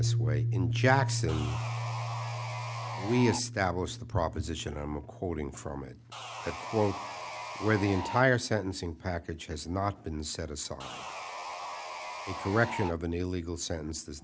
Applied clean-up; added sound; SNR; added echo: none; Sawing + Piano; 4 dB; none.